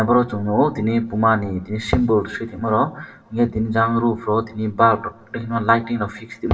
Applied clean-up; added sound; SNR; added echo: none; none; none; reverberation time 0.8 s.